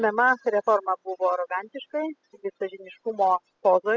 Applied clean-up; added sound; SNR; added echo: classical method spectral subtraction.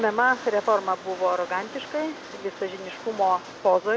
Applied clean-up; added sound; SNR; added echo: none; Rain; 15 dB; none.